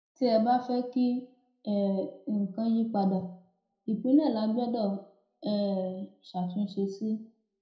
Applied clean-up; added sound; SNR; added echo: none; none; none; reverberation time 0.5 s.